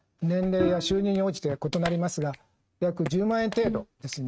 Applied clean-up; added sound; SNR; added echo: neural mask model RNNoise.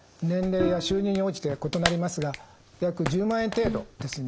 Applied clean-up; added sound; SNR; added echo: none; Bowed string instrument + Clapping; 8 dB; none.